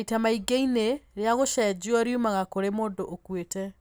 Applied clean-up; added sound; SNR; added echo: none; none; none; none.